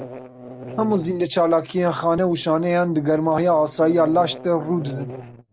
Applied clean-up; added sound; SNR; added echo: none; Buzz; 17 dB; none.